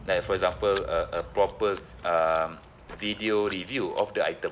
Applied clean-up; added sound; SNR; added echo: none; Explosion + Chewing, mastication; 14 dB; none.